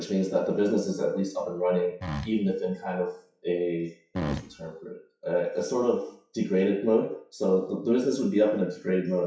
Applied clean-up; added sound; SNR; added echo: classical method WPE with log-MMSE.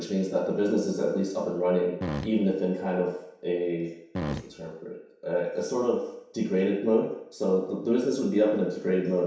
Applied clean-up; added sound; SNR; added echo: none; Fart; 6 dB; reverberation time 0.7 s.